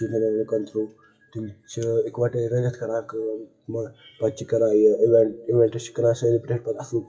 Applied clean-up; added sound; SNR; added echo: classical method WPE with log-MMSE.